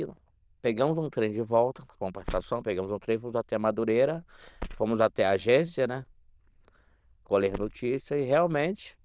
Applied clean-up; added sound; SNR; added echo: neural diffusion model UNIVERSE++.